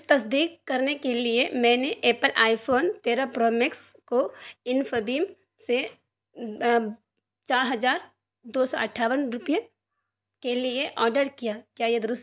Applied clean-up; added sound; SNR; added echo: none; none; none; none.